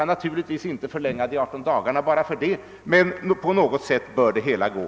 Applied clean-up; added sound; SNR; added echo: none; none; none; none.